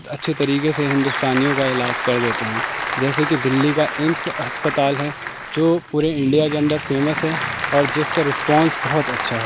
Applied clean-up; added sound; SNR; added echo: none; Applause / Crowd; 5 dB; none.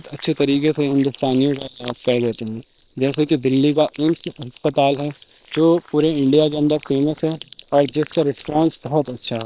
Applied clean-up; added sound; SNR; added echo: neural separator model SepFormer WHAM!.